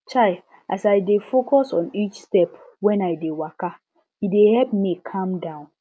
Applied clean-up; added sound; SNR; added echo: none; none; none; none.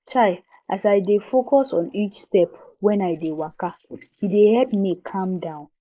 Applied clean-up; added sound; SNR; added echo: neural mask model Resemble Enhance denoiser.